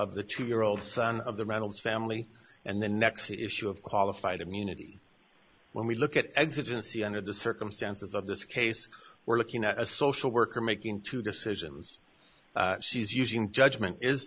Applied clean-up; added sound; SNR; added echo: none; none; none; none.